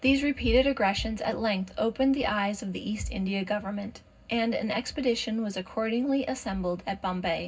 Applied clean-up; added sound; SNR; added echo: none; none; none; reverberation time 0.4 s.